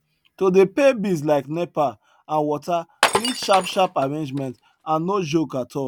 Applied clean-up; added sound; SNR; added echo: none; Glass; 5 dB; none.